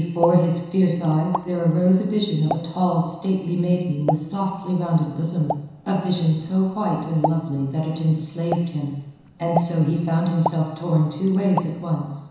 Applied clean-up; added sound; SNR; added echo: none; Explosion; 12 dB; reverberation time 1.0 s.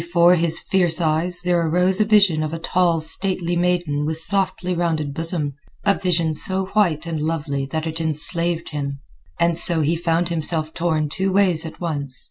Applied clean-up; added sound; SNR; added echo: none; none; none; none.